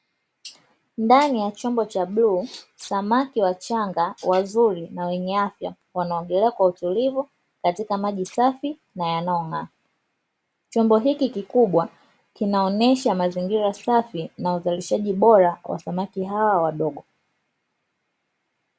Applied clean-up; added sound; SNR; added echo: none; none; none; none.